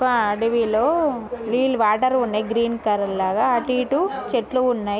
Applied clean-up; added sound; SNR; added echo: none; none; none; none.